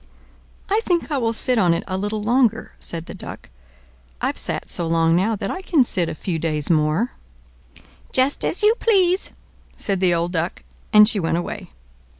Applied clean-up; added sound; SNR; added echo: none; none; none; none.